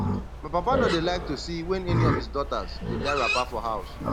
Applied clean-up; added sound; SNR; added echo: none; Livestock, farm animals, working animals; 0 dB; none.